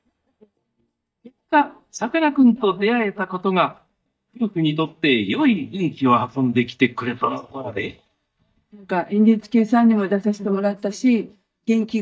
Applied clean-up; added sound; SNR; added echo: neural mask model DeepFilterNet 3.